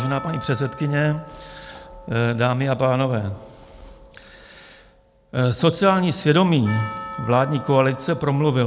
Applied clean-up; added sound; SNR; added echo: none; Percussion; 17 dB; none.